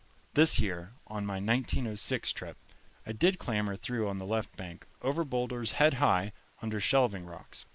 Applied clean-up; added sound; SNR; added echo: neural mask model Resemble Enhance denoiser.